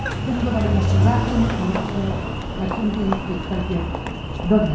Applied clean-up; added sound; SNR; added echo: none; Engine; -1 dB; reverberation time 0.6 s.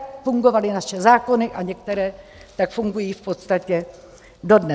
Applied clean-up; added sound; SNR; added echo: none; none; none; none.